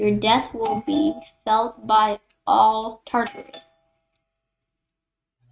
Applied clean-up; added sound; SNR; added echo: neural mask model RNNoise.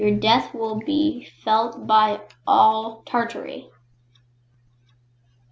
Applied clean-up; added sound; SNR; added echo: none; none; none; none.